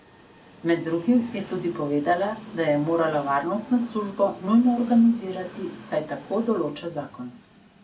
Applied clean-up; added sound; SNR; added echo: none; Train; 18 dB; none.